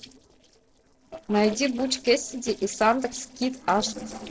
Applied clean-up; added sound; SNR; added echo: neural separator model SepFormer DNS4.